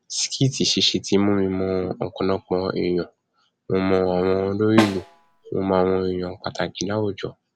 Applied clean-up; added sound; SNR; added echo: none; Snare drum; 4 dB; none.